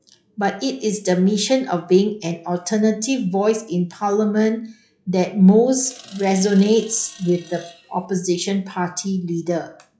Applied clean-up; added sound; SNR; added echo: classical method log-MMSE.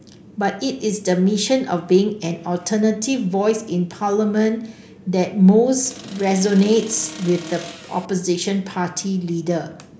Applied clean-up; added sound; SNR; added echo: none; Accelerating, revving, vroom; 16 dB; none.